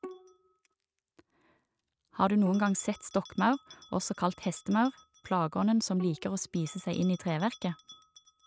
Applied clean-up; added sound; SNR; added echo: neural mask model RNNoise.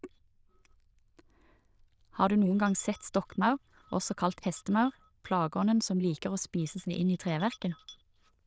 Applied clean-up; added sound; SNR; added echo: neural diffusion model UNIVERSE++.